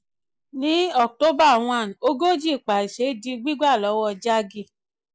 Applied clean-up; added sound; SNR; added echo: neural mask model Resemble Enhance denoiser.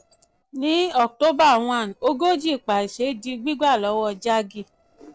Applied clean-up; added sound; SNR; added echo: neural separator model SepFormer DNS4.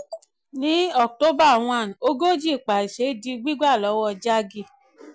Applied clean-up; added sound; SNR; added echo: none; none; none; none.